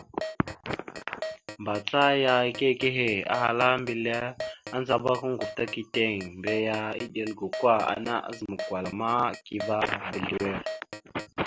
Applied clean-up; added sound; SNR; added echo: none; Keyboard (musical); 12 dB; none.